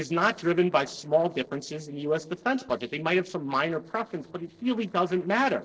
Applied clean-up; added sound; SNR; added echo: neural separator model SepFormer DNS4.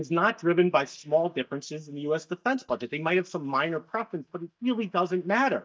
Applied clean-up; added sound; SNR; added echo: neural mask model DeepFilterNet 3.